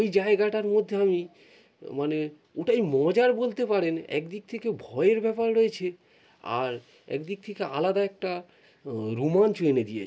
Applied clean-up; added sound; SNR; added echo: none; none; none; none.